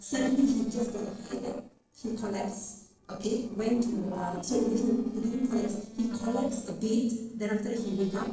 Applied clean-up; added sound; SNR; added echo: neural separator model SepFormer DNS4.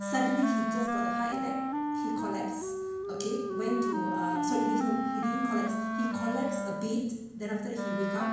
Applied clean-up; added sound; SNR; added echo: none; Wind instrument, woodwind instrument; -1 dB; reverberation time 1.0 s.